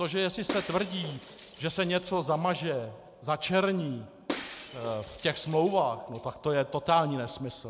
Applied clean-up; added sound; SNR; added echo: none; Shatter; 13 dB; none.